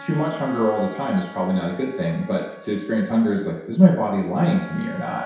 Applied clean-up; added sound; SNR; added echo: none; Wind instrument, woodwind instrument; 19 dB; reverberation time 0.7 s.